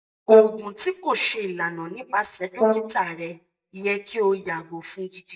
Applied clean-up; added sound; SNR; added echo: neural mask model DeepFilterNet 3.